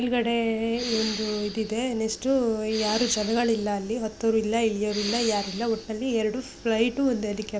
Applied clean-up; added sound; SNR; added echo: none; Respiratory sounds; 9 dB; none.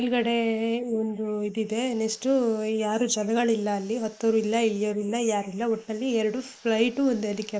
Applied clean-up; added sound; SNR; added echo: neural mask model Resemble Enhance denoiser.